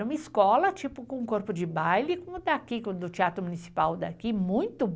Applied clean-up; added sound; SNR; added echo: none; none; none; none.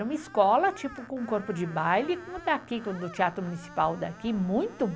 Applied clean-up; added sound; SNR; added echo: none; Screech; 19 dB; none.